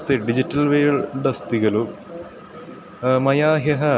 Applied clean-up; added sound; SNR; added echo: none; none; none; none.